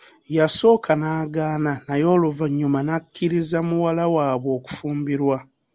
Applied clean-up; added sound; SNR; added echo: none; none; none; none.